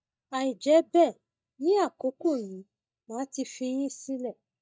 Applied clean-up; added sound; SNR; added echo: neural mask model DeepFilterNet 3.